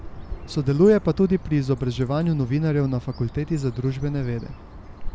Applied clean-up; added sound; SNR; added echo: none; Bird; 13 dB; none.